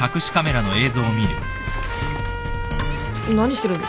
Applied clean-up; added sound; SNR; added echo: none; Trumpet; 10 dB; none.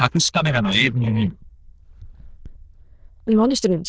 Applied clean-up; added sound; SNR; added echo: neural diffusion model UNIVERSE++.